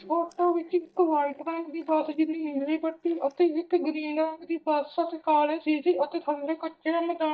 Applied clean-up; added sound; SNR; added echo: neural mask model DeepFilterNet 3.